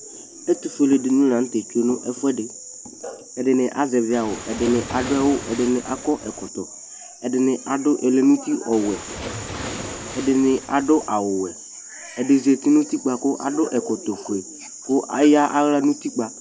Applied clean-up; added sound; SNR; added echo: none; Waves, surf; 12 dB; none.